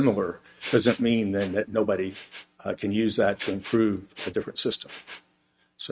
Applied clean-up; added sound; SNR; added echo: neural mask model RNNoise.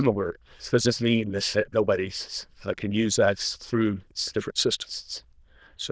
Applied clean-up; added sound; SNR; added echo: neural diffusion model UNIVERSE++.